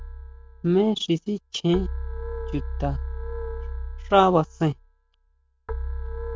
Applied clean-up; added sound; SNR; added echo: none; Keyboard (musical); 6 dB; none.